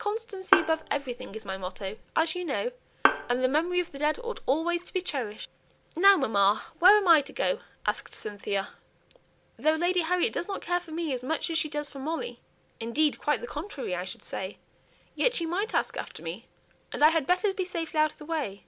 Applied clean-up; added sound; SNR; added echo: none; Bowed string instrument; 3 dB; none.